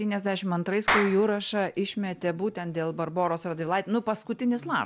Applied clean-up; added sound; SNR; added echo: none; Clapping; 7 dB; none.